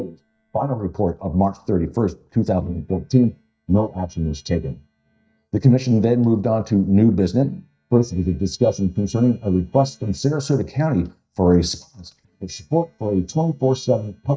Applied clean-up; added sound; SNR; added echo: neural mask model DeepFilterNet 3.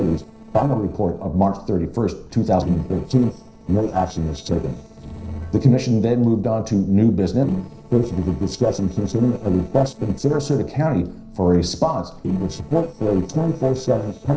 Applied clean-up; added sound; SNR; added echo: neural separator model SepFormer DNS4.